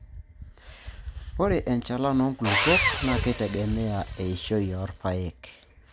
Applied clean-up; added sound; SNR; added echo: none; Sawing; 5 dB; none.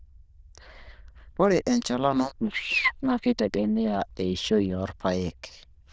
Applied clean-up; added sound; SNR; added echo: neural diffusion model UNIVERSE++.